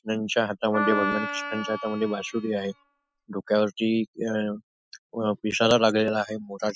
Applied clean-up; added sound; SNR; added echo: classical method spectral subtraction.